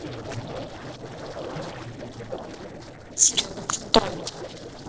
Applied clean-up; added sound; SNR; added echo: neural separator model SepFormer DNS4.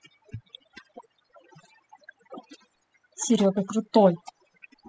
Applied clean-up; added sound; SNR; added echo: classical method spectral subtraction.